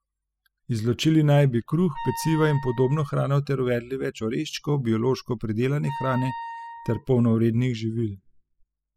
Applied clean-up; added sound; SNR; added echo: classical method spectral subtraction.